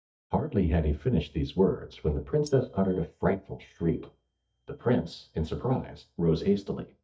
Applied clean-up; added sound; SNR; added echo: neural mask model DeepFilterNet 3.